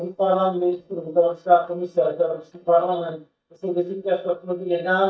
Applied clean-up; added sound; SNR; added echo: neural mask model DeepFilterNet 3.